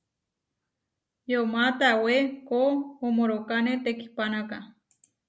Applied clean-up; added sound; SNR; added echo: none; none; none; none.